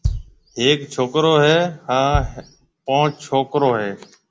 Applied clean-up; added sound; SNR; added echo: none; Bass drum; 11 dB; none.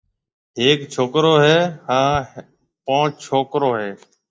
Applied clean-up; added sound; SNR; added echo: neural mask model DeepFilterNet 3.